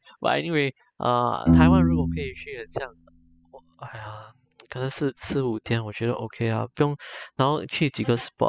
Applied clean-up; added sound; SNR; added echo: classical method spectral subtraction.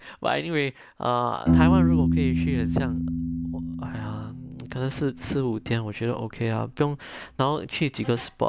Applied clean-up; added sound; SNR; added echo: none; Piano; -1 dB; none.